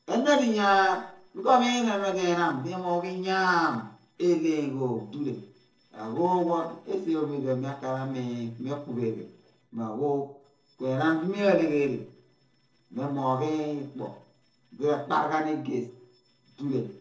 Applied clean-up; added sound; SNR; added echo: neural separator model SepFormer DNS4.